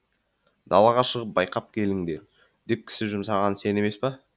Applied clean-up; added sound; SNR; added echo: none; none; none; none.